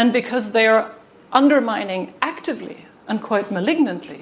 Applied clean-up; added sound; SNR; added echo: none; none; none; none.